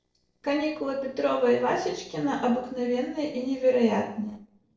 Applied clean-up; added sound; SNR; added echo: neural separator model SepFormer DNS4.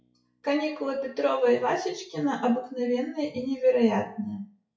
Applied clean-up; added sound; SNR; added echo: classical method WPE with log-MMSE.